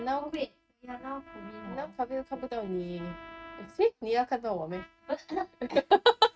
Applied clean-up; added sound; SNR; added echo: neural mask model RNNoise.